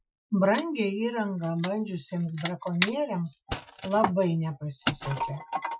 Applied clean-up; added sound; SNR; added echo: classical method Wiener filter.